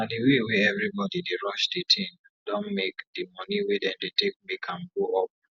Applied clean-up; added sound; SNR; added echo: none; none; none; none.